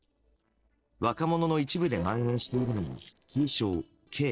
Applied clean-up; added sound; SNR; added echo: neural separator model SepFormer DNS4.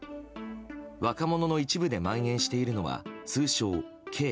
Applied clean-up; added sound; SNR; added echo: none; none; none; none.